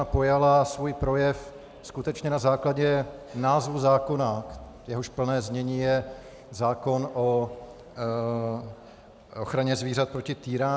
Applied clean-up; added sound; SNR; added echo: none; none; none; none.